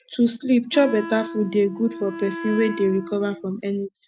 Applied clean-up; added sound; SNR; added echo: none; Wind instrument, woodwind instrument; 11 dB; none.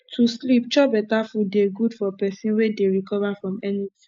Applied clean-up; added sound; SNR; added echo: neural mask model Resemble Enhance denoiser.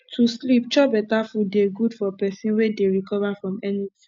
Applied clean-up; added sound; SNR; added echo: none; none; none; none.